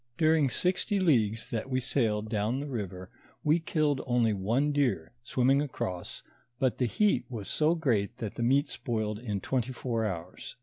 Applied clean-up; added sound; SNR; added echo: none; none; none; none.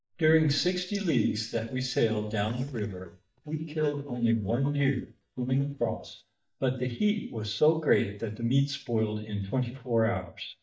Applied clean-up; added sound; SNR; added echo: neural mask model DeepFilterNet 3.